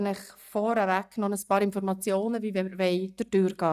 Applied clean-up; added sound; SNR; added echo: neural mask model DeepFilterNet 3.